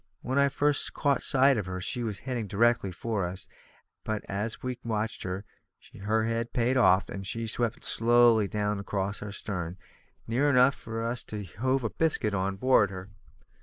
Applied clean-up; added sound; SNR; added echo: none; none; none; none.